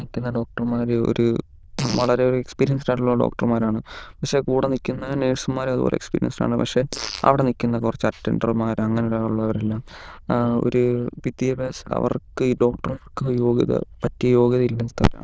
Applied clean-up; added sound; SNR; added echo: neural diffusion model UNIVERSE++.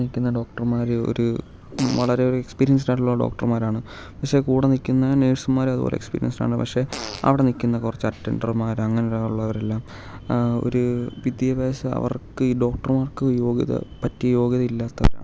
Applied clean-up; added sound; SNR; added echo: none; Fart; 16 dB; none.